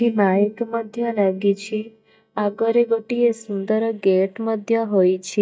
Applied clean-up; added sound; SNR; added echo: neural mask model DeepFilterNet 3.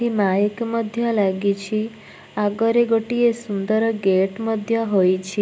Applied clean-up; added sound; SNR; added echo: none; none; none; none.